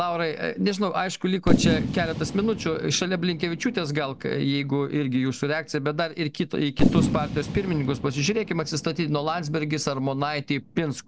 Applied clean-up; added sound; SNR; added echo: none; Fireworks; 4 dB; none.